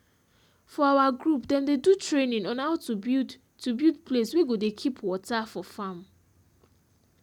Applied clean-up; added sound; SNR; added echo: none; none; none; none.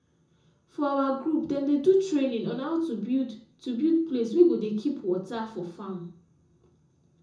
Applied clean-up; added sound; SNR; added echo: none; none; none; reverberation time 0.6 s.